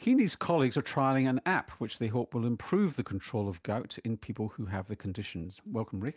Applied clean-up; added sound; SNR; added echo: none; none; none; none.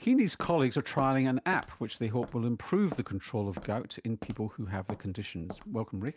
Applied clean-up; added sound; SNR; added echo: none; Walk, footsteps; 17 dB; none.